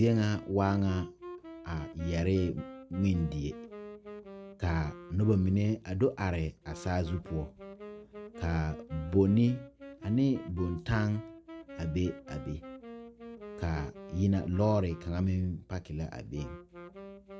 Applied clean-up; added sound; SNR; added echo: none; Wind instrument, woodwind instrument; 16 dB; none.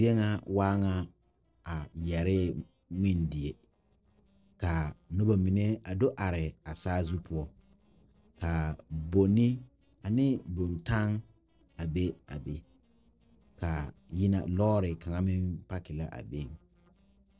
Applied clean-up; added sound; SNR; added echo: neural separator model SepFormer DNS4.